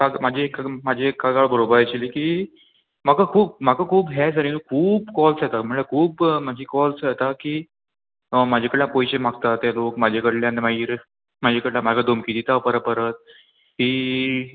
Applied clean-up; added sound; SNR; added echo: none; none; none; none.